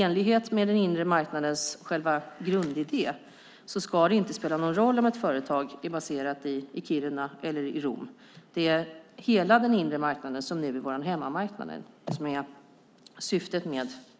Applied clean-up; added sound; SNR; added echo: none; none; none; none.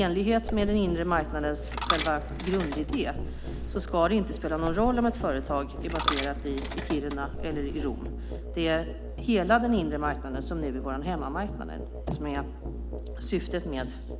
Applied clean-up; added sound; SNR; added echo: none; Musical instrument + Coin (dropping); 4 dB; none.